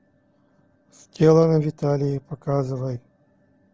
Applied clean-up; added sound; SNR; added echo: none; none; none; none.